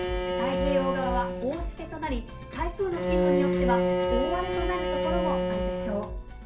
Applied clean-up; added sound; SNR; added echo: none; Bowed string instrument; -3 dB; reverberation time 0.3 s.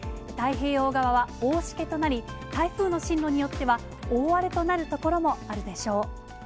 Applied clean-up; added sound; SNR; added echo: none; none; none; none.